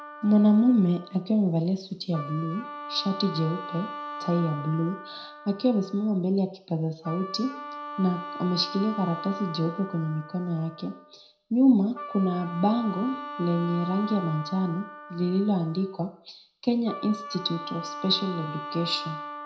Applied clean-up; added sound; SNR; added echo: none; Wind instrument, woodwind instrument; 12 dB; reverberation time 0.4 s.